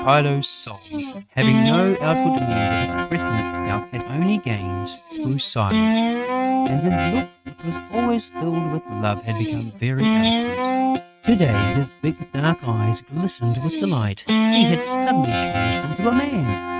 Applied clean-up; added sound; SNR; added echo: neural mask model RNNoise.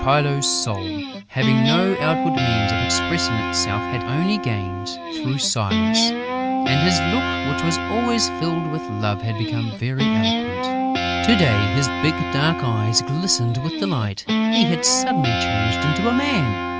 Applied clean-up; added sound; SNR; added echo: none; Guitar; 1 dB; none.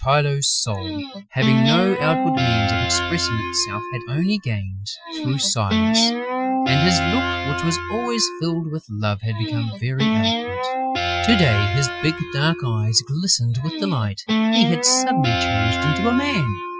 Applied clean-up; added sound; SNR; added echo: classical method Wiener filter.